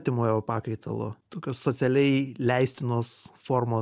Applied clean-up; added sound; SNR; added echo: none; none; none; none.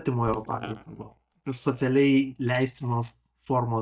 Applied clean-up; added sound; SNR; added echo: neural mask model DeepFilterNet 3.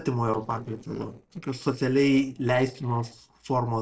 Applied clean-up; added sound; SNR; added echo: neural separator model SepFormer DNS4.